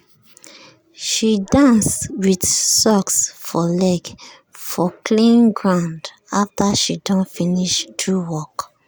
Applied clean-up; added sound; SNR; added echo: none; Dog; 20 dB; none.